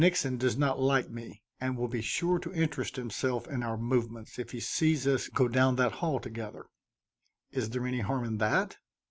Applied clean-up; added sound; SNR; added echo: none; none; none; none.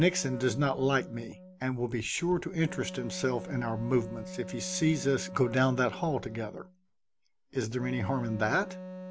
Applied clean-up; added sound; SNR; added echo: none; Wind instrument, woodwind instrument; 13 dB; none.